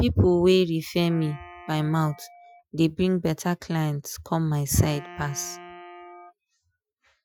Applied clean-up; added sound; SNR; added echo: classical method Wiener filter.